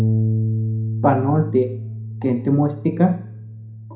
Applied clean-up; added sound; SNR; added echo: none; Bass guitar; 2 dB; reverberation time 0.4 s.